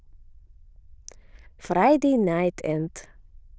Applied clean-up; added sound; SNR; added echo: neural diffusion model UNIVERSE++.